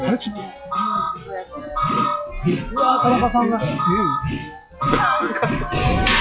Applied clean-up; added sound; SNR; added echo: classical method log-MMSE.